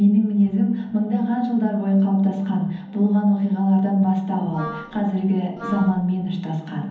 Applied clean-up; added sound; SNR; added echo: none; Wind instrument, woodwind instrument; 16 dB; reverberation time 1.3 s.